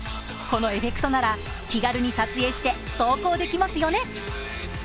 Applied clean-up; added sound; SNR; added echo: none; none; none; none.